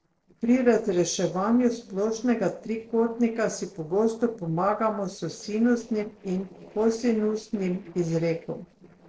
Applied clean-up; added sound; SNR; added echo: neural separator model SepFormer DNS4.